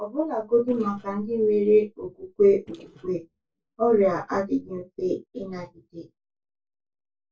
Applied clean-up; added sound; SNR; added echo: neural separator model SepFormer DNS4.